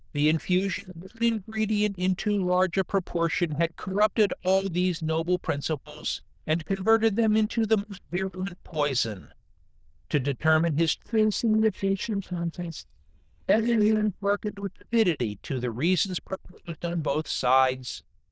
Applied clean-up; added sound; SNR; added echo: neural diffusion model UNIVERSE++.